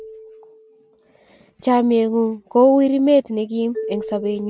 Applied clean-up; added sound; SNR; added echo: none; Marimba, xylophone; 17 dB; none.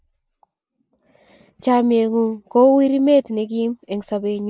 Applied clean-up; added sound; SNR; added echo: neural mask model Resemble Enhance denoiser.